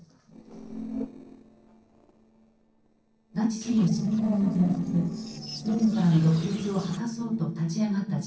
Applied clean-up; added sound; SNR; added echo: neural separator model SepFormer DNS4.